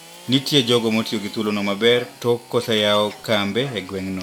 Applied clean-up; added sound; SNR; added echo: none; Scratching (performance technique) + Sawing / Engine; 20 dB; none.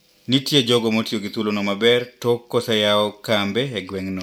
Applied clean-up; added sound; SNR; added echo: none; none; none; none.